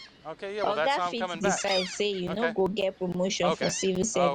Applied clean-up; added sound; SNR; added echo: none; Gull, seagull; 4 dB; none.